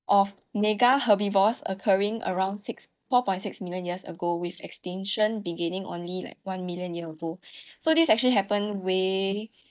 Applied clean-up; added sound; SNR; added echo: neural mask model DeepFilterNet 3.